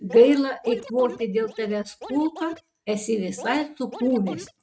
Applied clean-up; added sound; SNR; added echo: neural mask model RNNoise.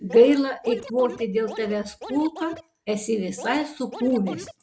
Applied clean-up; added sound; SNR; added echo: none; Scratching (performance technique); 15 dB; none.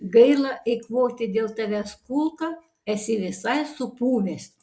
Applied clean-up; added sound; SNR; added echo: none; none; none; none.